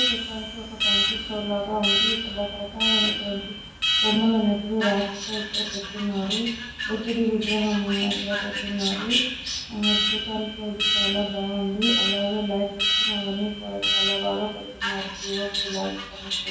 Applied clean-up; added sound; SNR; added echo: none; Alarm; -1 dB; reverberation time 0.9 s.